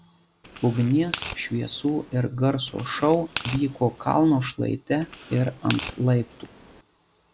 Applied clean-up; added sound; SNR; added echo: none; Tearing; 12 dB; none.